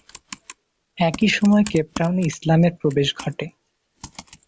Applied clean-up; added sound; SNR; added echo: none; Computer keyboard; 18 dB; none.